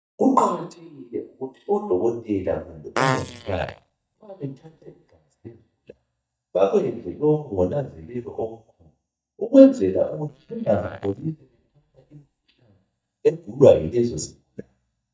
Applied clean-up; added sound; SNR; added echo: neural mask model DeepFilterNet 3.